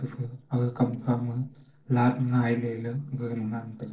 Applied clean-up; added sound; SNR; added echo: neural separator model SepFormer DNS4.